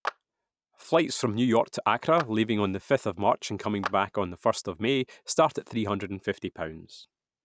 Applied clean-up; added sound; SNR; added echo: neural mask model RNNoise.